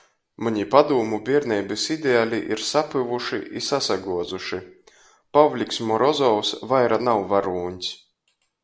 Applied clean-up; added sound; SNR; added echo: none; none; none; none.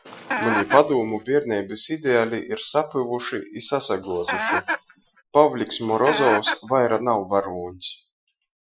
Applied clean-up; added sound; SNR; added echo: classical method Wiener filter.